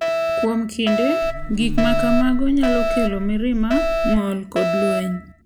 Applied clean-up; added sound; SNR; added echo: none; Buzz + Alarm; 0 dB; none.